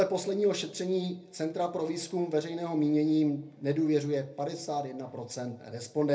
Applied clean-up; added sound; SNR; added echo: none; none; none; reverberation time 0.3 s.